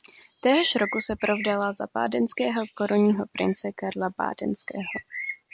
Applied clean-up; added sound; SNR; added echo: none; Bird; 14 dB; none.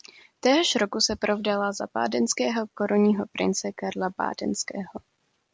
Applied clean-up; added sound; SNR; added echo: none; none; none; none.